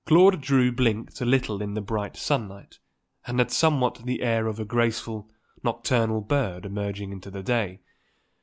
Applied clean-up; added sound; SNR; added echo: none; none; none; none.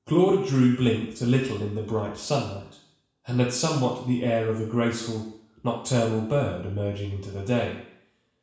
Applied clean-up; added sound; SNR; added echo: none; none; none; reverberation time 0.7 s.